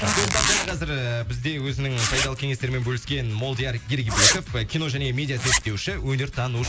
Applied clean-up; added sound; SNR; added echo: none; Zipper (clothing); 2 dB; none.